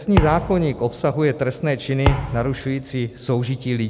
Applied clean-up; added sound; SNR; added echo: none; Thump, thud; 6 dB; none.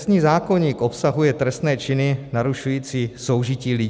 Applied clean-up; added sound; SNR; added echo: none; none; none; none.